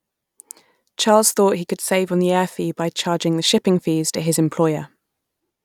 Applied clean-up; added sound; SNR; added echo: none; none; none; none.